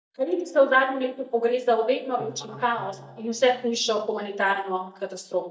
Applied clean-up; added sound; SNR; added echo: neural mask model DeepFilterNet 3.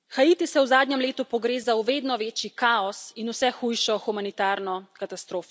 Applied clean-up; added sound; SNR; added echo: none; none; none; none.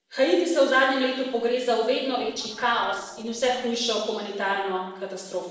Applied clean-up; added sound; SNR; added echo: neural separator model SepFormer DNS4.